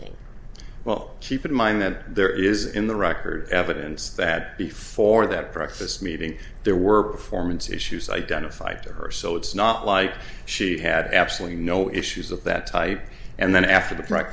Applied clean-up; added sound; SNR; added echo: none; none; none; none.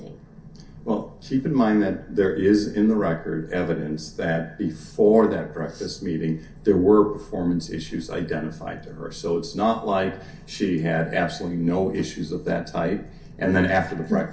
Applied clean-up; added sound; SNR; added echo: none; none; none; reverberation time 0.3 s.